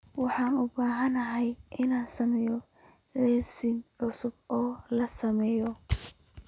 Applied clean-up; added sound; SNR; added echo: none; none; none; none.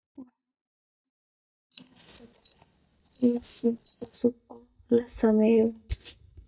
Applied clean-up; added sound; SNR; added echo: neural mask model DeepFilterNet 3.